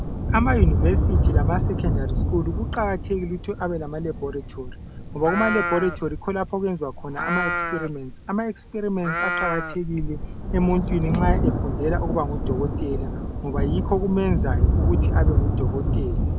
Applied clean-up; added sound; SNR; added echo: none; Livestock, farm animals, working animals + Thunder; -3 dB; none.